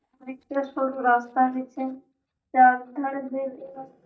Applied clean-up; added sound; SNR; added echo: neural mask model DeepFilterNet 3.